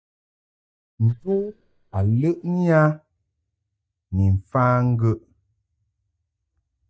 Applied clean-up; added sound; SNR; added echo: neural mask model DeepFilterNet 3.